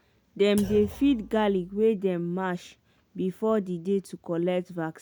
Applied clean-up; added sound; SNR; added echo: none; Thump, thud; 16 dB; none.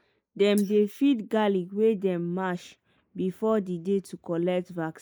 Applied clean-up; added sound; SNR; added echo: neural mask model Resemble Enhance denoiser.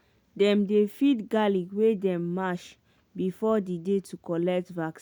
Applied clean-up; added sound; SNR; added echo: none; none; none; none.